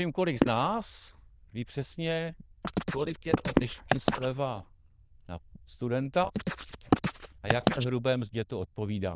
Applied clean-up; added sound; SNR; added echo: neural diffusion model UNIVERSE++.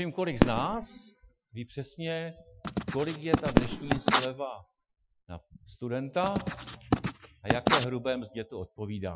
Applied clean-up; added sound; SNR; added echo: classical method Wiener filter.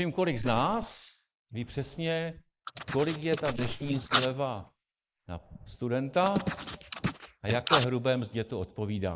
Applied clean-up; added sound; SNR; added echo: neural mask model Resemble Enhance denoiser.